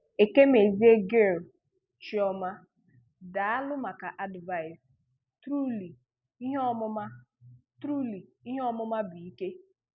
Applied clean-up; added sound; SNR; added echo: none; none; none; none.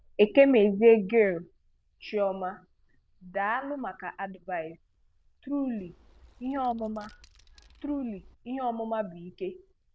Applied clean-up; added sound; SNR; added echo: neural diffusion model UNIVERSE++.